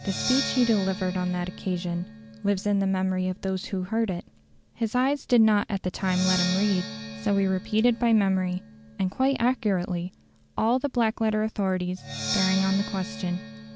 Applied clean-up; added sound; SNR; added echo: none; Percussion; 11 dB; none.